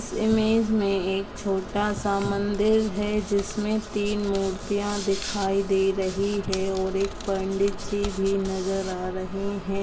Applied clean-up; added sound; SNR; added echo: none; Hands; 11 dB; reverberation time 1.5 s.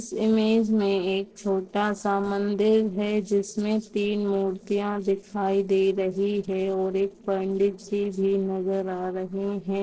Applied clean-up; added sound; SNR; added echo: neural separator model SepFormer DNS4.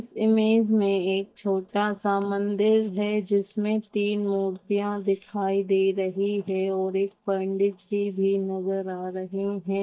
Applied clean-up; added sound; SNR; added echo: neural mask model DeepFilterNet 3.